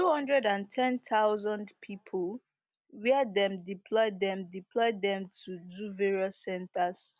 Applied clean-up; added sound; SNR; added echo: none; none; none; none.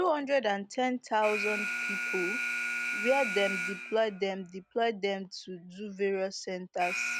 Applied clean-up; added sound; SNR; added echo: none; Alarm; 5 dB; none.